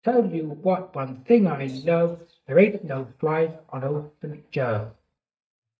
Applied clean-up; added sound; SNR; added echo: neural mask model DeepFilterNet 3.